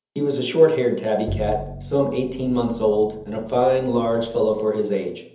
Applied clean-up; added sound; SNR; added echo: none; Bowed string instrument; 14 dB; reverberation time 0.7 s.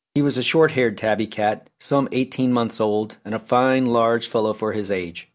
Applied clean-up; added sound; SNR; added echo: none; none; none; none.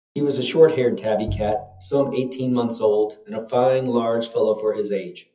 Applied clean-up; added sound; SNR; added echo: classical method WPE with log-MMSE.